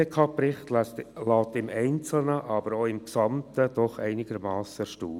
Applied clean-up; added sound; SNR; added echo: none; none; none; none.